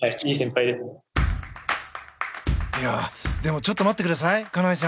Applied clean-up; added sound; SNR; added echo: none; none; none; none.